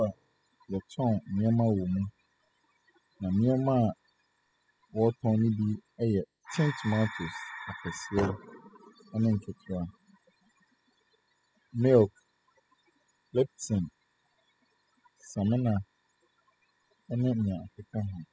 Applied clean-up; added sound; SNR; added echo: classical method spectral subtraction.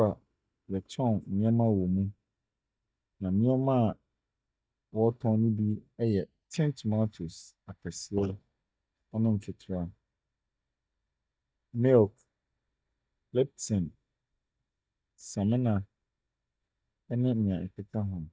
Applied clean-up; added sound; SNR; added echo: neural mask model DeepFilterNet 3.